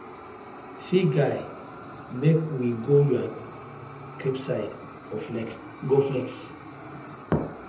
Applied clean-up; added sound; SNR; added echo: none; Fire; 15 dB; reverberation time 0.9 s.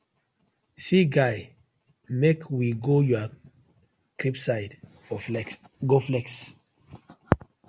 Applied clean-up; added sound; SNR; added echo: none; none; none; none.